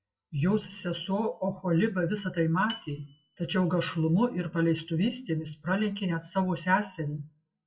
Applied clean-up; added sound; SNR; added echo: classical method WPE with log-MMSE.